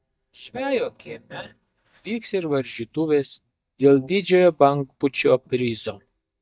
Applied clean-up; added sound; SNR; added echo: neural mask model DeepFilterNet 3.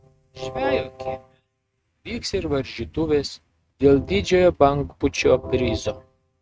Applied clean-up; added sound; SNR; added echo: neural mask model RNNoise.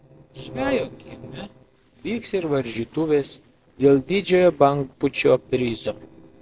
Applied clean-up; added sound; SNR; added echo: neural separator model SepFormer DNS4.